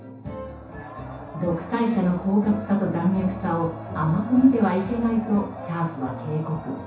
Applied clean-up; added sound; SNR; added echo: none; Bass guitar; 18 dB; reverberation time 0.7 s.